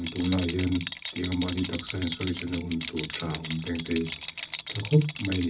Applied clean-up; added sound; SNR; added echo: none; Rattle; 9 dB; reverberation time 0.4 s.